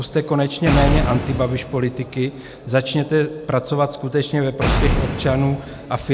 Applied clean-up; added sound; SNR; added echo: none; Boom; 4 dB; none.